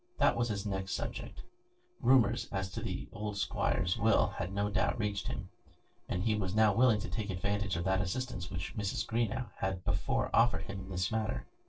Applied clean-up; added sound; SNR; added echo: neural separator model SepFormer DNS4.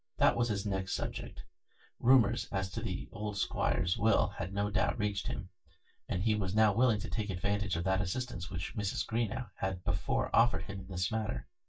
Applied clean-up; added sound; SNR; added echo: neural mask model DeepFilterNet 3.